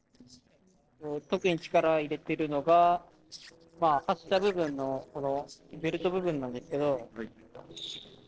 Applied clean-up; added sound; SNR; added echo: neural separator model SepFormer DNS4.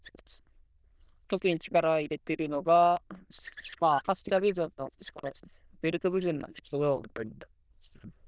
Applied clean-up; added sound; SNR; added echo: neural diffusion model UNIVERSE++.